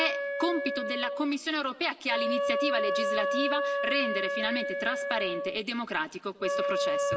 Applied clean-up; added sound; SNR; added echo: none; Wind instrument, woodwind instrument; -1 dB; reverberation time 1.8 s.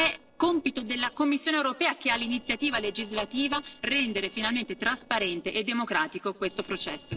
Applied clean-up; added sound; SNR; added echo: neural separator model SepFormer DNS4.